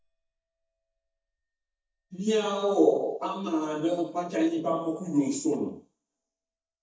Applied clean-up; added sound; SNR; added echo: neural mask model DeepFilterNet 3.